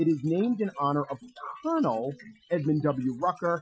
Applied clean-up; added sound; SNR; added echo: classical method Wiener filter.